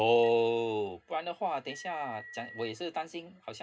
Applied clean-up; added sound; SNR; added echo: none; Telephone; 20 dB; reverberation time 0.2 s.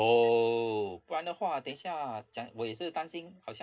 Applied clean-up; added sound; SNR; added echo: neural separator model SepFormer DNS4.